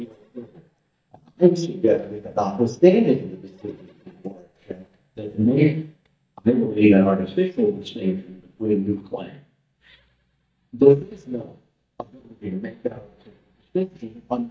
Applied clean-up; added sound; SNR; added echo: neural mask model DeepFilterNet 3.